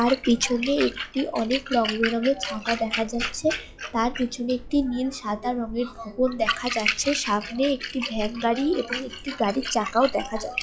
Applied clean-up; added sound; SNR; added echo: classical method log-MMSE.